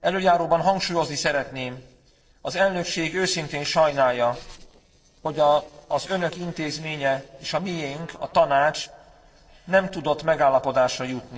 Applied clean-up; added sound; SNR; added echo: neural separator model SepFormer DNS4.